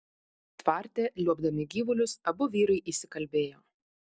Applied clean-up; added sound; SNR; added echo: none; none; none; none.